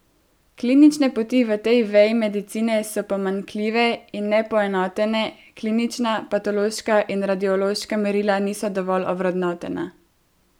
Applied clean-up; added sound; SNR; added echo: none; none; none; none.